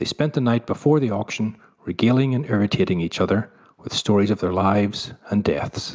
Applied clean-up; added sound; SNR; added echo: none; none; none; none.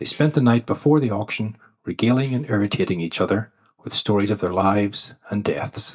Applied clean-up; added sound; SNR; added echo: neural mask model DeepFilterNet 3.